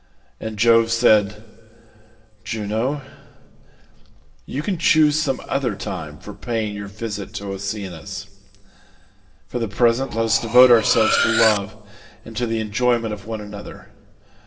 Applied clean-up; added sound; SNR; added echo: none; Cutlery, silverware; 3 dB; reverberation time 1.2 s.